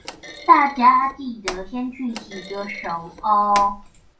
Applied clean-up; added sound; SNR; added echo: none; Thump, thud; 17 dB; reverberation time 0.3 s.